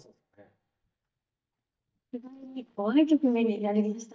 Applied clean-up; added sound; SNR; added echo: neural mask model DeepFilterNet 3.